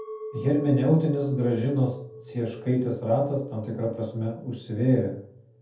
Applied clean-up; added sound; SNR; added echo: none; Chink, clink; 17 dB; reverberation time 0.5 s.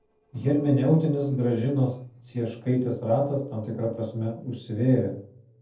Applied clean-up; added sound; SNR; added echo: neural separator model SepFormer DNS4.